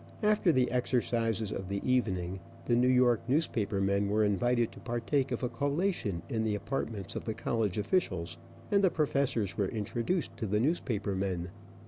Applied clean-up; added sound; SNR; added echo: none; Mechanical fan; 19 dB; none.